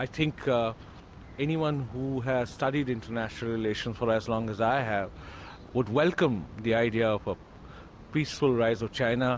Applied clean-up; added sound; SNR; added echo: none; none; none; none.